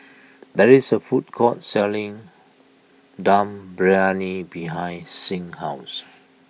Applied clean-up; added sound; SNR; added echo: none; none; none; none.